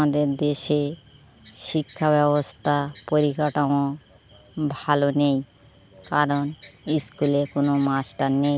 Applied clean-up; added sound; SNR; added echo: none; none; none; none.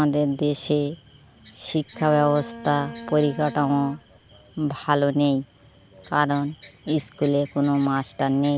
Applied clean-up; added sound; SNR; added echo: none; Bowed string instrument; 15 dB; none.